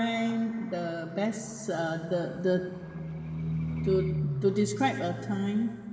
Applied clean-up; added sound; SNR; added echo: none; Livestock, farm animals, working animals; 6 dB; reverberation time 2.8 s.